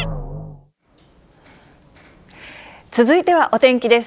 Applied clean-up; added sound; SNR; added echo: none; none; none; none.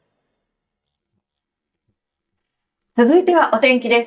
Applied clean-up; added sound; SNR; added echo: neural mask model DeepFilterNet 3.